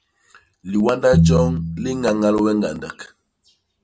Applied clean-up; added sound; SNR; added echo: none; Piano; 0 dB; none.